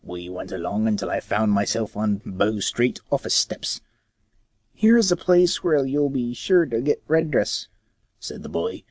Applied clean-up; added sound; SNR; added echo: none; none; none; none.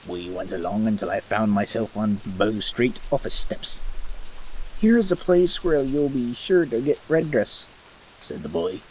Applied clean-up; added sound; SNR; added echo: none; Rain; 10 dB; none.